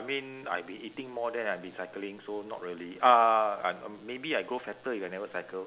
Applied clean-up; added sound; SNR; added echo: none; none; none; none.